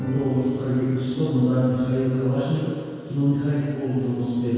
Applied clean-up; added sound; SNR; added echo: none; Guitar; 17 dB; reverberation time 2.0 s.